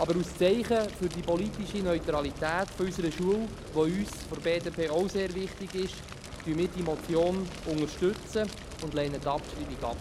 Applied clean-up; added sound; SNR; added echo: none; Fire; 11 dB; none.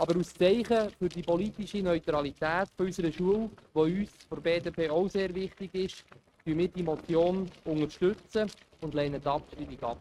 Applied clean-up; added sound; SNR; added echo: neural mask model RNNoise.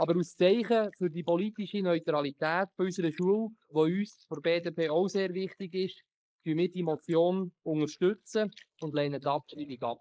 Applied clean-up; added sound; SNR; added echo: neural mask model Resemble Enhance denoiser.